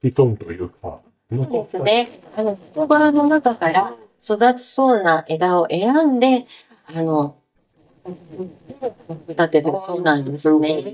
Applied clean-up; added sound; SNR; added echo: neural mask model DeepFilterNet 3.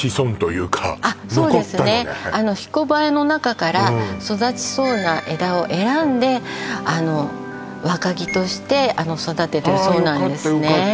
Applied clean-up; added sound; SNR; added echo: none; none; none; none.